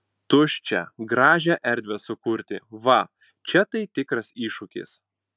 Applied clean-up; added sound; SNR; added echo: none; none; none; none.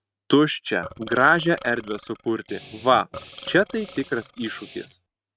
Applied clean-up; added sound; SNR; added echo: neural mask model RNNoise.